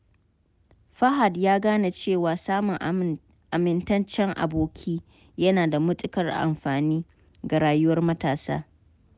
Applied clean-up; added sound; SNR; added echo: none; none; none; none.